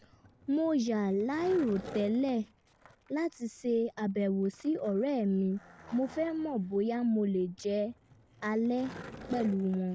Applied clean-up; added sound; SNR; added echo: none; Skateboard; 19 dB; none.